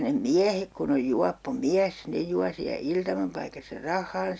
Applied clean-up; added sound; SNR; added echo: none; none; none; none.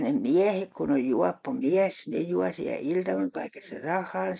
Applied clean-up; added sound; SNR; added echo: neural mask model Resemble Enhance denoiser.